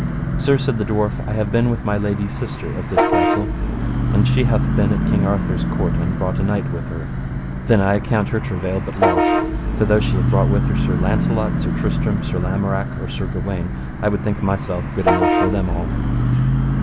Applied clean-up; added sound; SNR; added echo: none; Bus / Vehicle horn, car horn, honking; -2 dB; none.